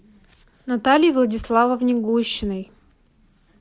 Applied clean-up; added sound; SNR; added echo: none; none; none; none.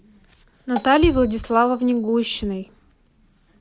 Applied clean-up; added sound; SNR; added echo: none; Bass drum + Marimba, xylophone; 12 dB; none.